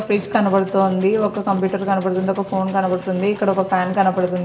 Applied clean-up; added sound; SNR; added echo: none; Engine; 18 dB; reverberation time 1.8 s.